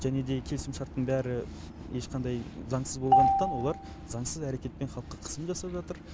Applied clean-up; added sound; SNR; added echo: none; Marimba, xylophone; -4 dB; none.